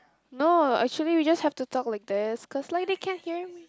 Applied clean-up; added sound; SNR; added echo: none; none; none; none.